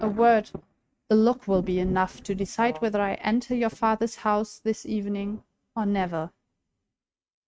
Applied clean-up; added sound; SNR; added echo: neural mask model RNNoise.